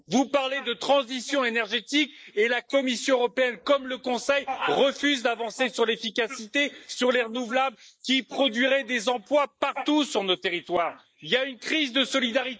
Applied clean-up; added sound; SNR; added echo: neural mask model Resemble Enhance denoiser.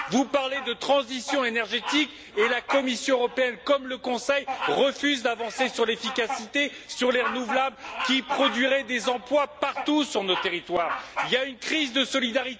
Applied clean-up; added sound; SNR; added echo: none; Bird vocalization, bird call, bird song; 10 dB; none.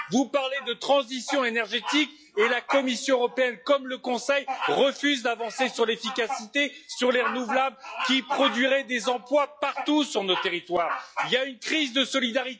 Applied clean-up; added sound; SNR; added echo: classical method log-MMSE.